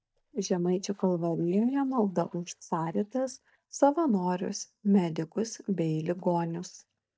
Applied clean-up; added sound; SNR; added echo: neural mask model DeepFilterNet 3.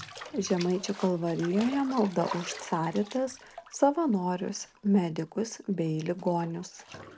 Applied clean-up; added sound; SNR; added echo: none; Bathtub (filling or washing); 16 dB; none.